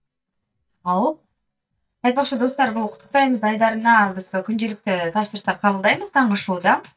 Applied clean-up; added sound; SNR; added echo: neural mask model DeepFilterNet 3.